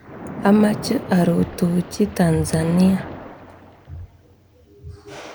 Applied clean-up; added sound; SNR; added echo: none; Splash, splatter; 14 dB; none.